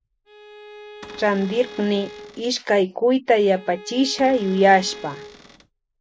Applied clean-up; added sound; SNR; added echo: none; Cupboard open or close / Door + Bowed string instrument; 18 dB; none.